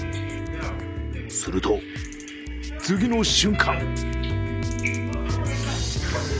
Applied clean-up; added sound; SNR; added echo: none; Wind instrument, woodwind instrument; 13 dB; none.